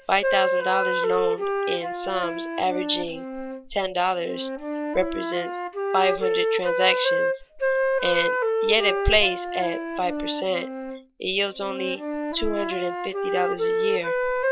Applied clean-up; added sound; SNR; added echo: none; Wind instrument, woodwind instrument; 0 dB; none.